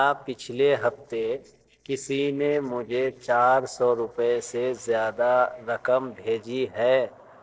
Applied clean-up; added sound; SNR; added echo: neural separator model SepFormer DNS4.